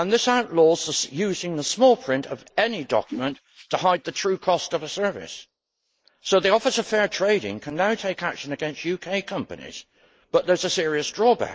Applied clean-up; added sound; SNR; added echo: neural mask model Resemble Enhance denoiser.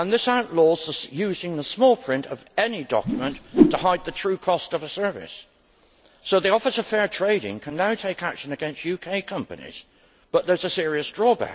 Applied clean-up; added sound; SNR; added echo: none; Whoosh, swoosh, swish; -2 dB; none.